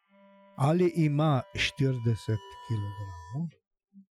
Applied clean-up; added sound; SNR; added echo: classical method Wiener filter.